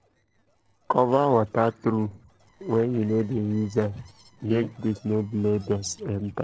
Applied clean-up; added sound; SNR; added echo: neural separator model SepFormer DNS4.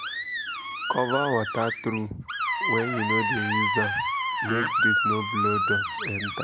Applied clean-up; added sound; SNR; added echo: none; Screech; -3 dB; none.